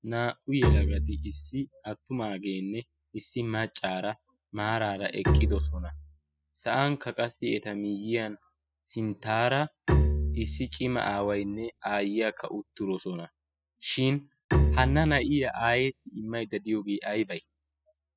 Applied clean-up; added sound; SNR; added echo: classical method spectral subtraction.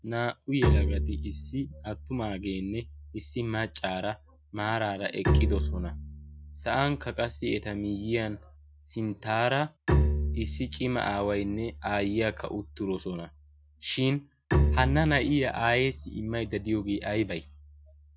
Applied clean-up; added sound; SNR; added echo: none; Bowed string instrument; 2 dB; none.